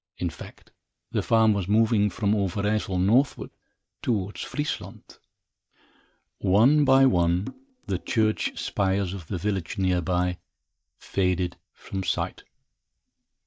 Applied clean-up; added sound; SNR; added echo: neural mask model DeepFilterNet 3.